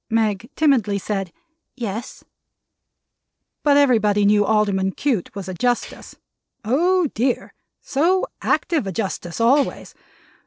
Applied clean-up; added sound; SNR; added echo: neural separator model SepFormer DNS4.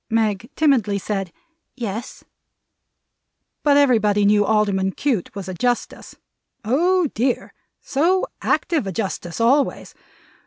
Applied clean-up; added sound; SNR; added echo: none; none; none; none.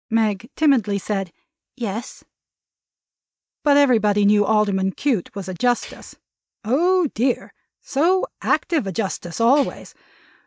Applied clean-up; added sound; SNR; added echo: neural mask model DeepFilterNet 3.